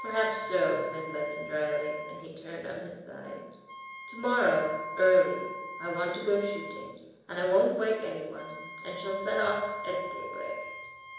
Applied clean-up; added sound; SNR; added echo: none; Wind instrument, woodwind instrument; 11 dB; reverberation time 1.0 s.